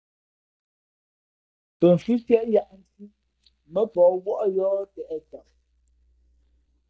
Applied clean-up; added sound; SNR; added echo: neural mask model DeepFilterNet 3.